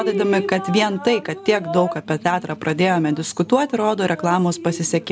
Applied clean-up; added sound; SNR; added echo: none; Drip; 11 dB; none.